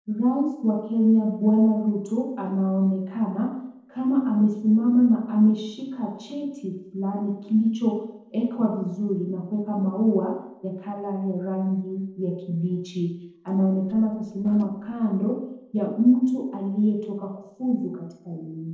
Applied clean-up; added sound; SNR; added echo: neural separator model SepFormer DNS4.